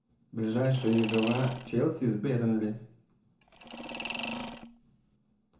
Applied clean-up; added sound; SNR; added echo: none; Mechanisms; 9 dB; reverberation time 0.6 s.